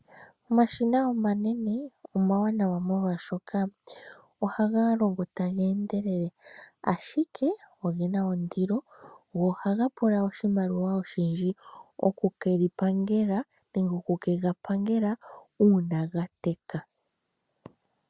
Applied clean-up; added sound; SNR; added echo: none; none; none; none.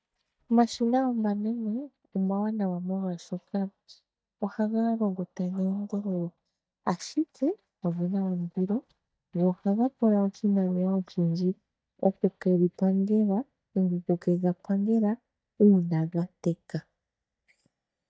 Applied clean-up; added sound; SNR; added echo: neural mask model DeepFilterNet 3.